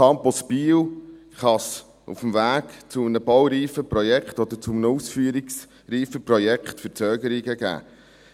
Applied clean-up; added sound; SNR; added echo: none; none; none; none.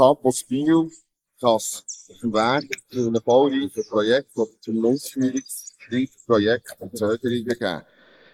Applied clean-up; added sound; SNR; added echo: neural mask model Resemble Enhance denoiser.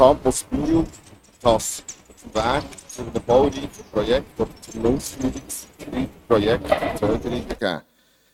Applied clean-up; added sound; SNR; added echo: neural mask model RNNoise.